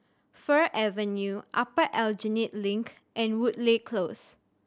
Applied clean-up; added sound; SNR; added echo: none; none; none; none.